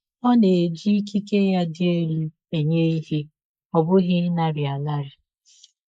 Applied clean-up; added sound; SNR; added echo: neural mask model Resemble Enhance denoiser.